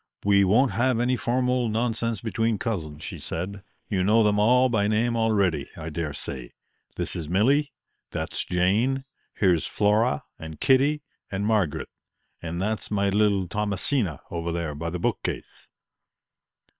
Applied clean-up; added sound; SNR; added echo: neural separator model SepFormer WHAM!.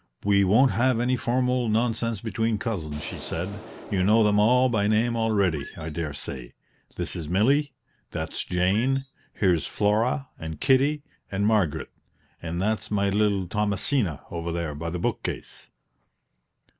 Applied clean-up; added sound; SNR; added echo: none; Explosion + Squeak; 18 dB; none.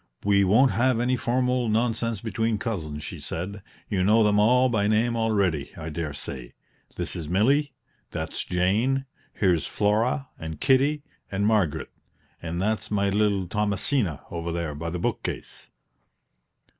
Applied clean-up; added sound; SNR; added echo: none; none; none; none.